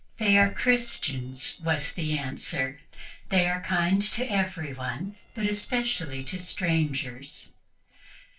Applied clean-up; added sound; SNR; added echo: neural separator model SepFormer DNS4.